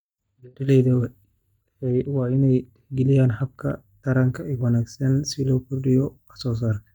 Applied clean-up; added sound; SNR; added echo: neural mask model DeepFilterNet 3.